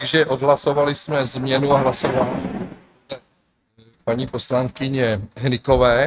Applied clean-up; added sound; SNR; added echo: neural mask model RNNoise.